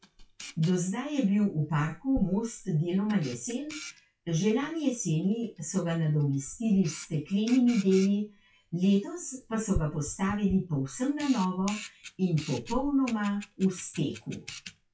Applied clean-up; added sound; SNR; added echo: classical method WPE with log-MMSE.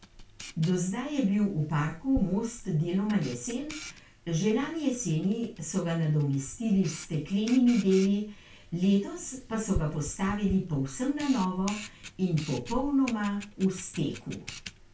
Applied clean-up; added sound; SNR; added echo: none; Camera; 15 dB; reverberation time 0.2 s.